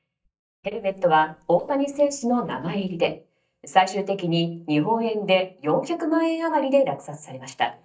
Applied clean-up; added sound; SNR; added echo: neural mask model DeepFilterNet 3.